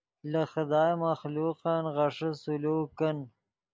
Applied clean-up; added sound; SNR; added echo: none; none; none; none.